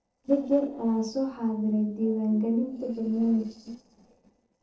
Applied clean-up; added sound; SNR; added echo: neural separator model SepFormer DNS4.